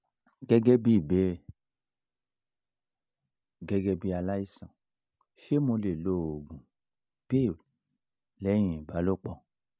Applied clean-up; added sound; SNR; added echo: none; none; none; none.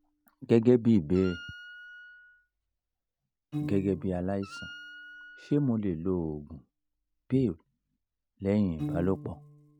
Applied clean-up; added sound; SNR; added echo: none; Piano + Wind instrument, woodwind instrument; 13 dB; none.